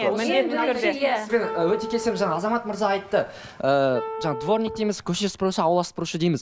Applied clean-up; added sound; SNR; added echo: none; Wind instrument, woodwind instrument; 10 dB; none.